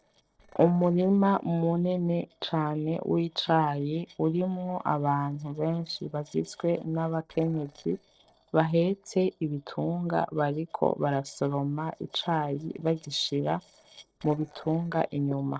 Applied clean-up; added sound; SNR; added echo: neural separator model SepFormer DNS4.